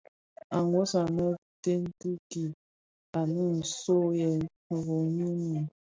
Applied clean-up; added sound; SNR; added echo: none; none; none; none.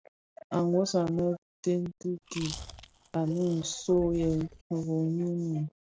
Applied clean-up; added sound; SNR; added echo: none; Chewing, mastication; 15 dB; none.